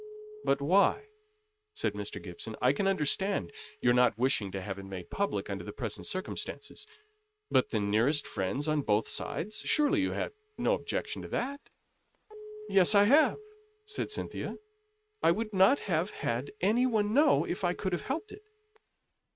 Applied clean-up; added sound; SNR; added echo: neural mask model RNNoise.